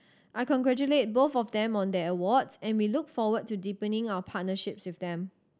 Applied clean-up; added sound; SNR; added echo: none; none; none; none.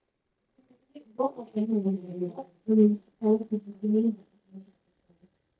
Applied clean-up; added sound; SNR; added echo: neural mask model DeepFilterNet 3.